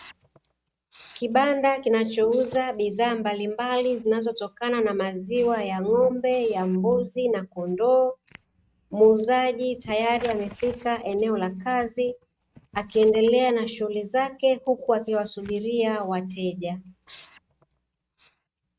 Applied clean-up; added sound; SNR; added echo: neural mask model RNNoise.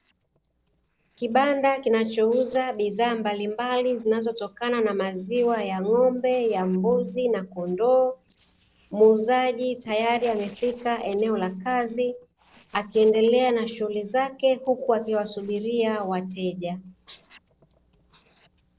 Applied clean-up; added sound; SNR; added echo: neural separator model SepFormer DNS4.